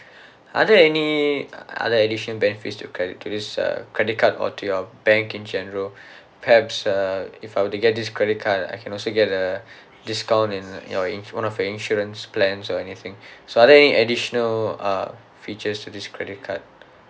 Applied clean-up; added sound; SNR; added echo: none; none; none; none.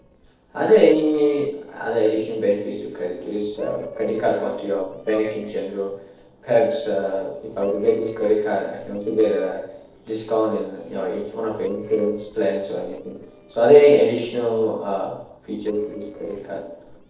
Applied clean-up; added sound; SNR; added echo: neural separator model SepFormer DNS4.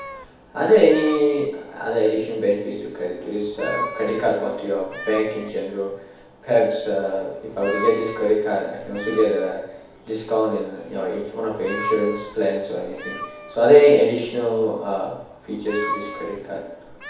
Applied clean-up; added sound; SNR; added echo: none; Meow; 14 dB; reverberation time 2.2 s.